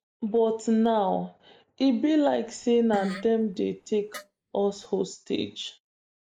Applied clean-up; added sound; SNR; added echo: neural mask model Resemble Enhance denoiser.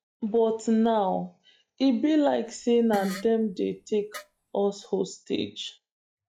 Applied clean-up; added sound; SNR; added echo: classical method log-MMSE.